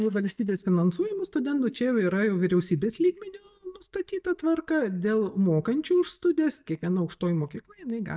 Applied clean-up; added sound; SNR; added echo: neural mask model DeepFilterNet 3.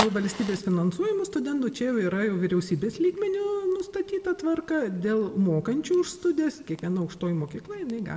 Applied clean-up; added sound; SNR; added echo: none; Fire; 15 dB; reverberation time 0.9 s.